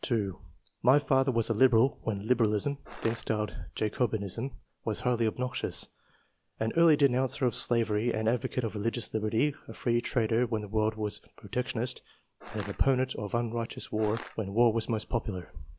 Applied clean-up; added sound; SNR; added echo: none; Crushing; 13 dB; none.